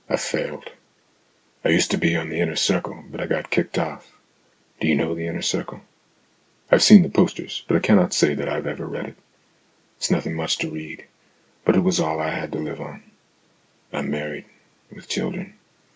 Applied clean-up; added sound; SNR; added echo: none; none; none; none.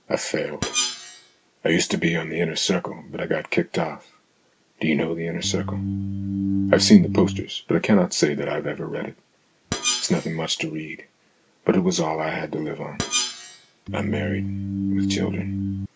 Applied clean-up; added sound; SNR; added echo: none; Screech + Organ; 3 dB; none.